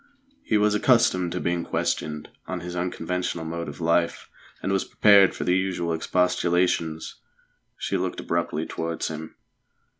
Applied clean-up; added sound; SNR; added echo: none; none; none; none.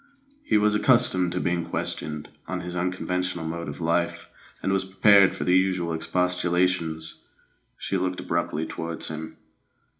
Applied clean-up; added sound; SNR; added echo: none; none; none; reverberation time 0.4 s.